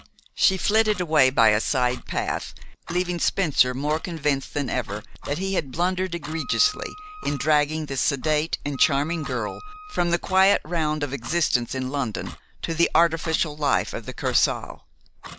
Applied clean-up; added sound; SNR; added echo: none; Wind instrument, woodwind instrument + Clock; 18 dB; none.